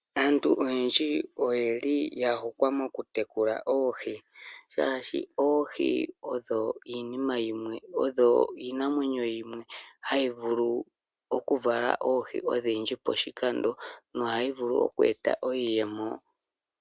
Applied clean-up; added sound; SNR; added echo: none; none; none; none.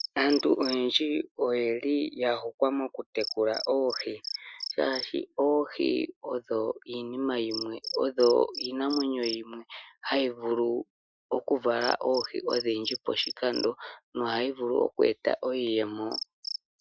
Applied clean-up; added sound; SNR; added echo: classical method Wiener filter.